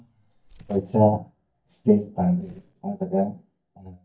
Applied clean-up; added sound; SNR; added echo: neural mask model DeepFilterNet 3.